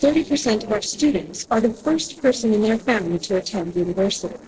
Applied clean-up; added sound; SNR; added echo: neural separator model SepFormer DNS4.